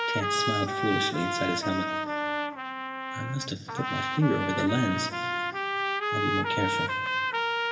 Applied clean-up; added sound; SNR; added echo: none; Trumpet; -2 dB; reverberation time 2.2 s.